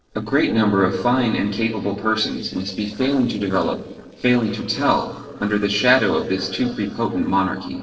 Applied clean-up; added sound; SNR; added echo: neural separator model SepFormer DNS4.